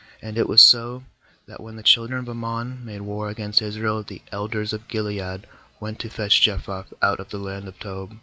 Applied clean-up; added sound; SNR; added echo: none; none; none; none.